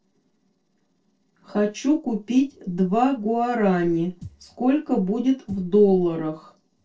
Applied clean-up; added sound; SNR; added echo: neural separator model SepFormer DNS4.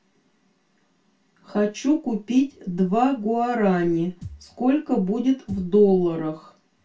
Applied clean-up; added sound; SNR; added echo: none; Thump, thud; 20 dB; reverberation time 0.2 s.